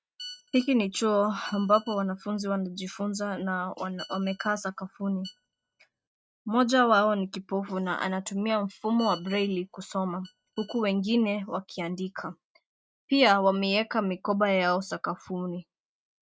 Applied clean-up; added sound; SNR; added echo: neural mask model RNNoise.